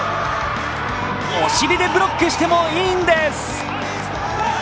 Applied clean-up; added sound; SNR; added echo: none; none; none; none.